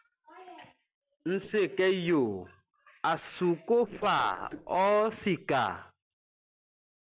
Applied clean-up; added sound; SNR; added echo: neural separator model SepFormer DNS4.